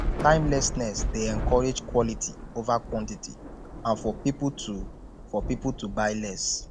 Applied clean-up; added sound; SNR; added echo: none; Thunder / Rain; 5 dB; none.